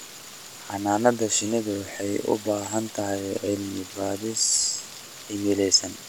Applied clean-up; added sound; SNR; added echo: none; Rain; 16 dB; none.